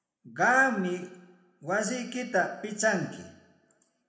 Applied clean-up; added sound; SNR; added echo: none; none; none; reverberation time 0.8 s.